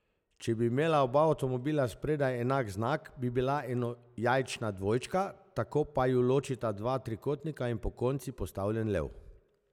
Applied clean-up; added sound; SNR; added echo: none; none; none; none.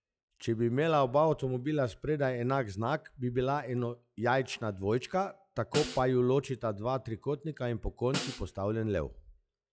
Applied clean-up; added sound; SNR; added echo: classical method log-MMSE.